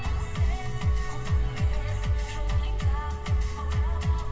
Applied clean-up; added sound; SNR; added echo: none; Telephone; 8 dB; reverberation time 2.0 s.